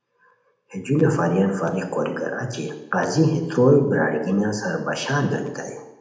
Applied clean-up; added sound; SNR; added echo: none; none; none; reverberation time 0.8 s.